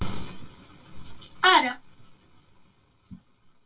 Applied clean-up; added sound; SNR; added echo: none; none; none; reverberation time 0.2 s.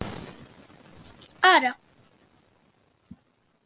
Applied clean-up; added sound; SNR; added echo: none; none; none; none.